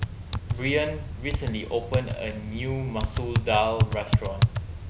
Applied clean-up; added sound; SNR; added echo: none; Typing; -2 dB; none.